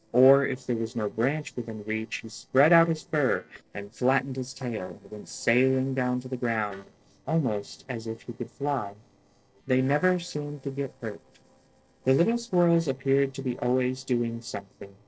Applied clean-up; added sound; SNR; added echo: neural separator model SepFormer DNS4.